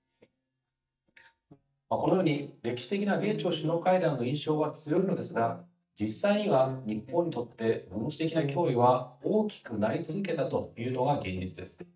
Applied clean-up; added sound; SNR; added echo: neural mask model DeepFilterNet 3.